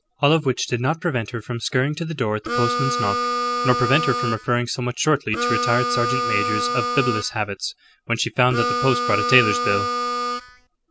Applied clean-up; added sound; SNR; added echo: none; Harmonica; 0 dB; none.